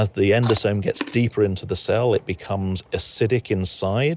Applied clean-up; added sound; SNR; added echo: none; Chewing, mastication; 13 dB; none.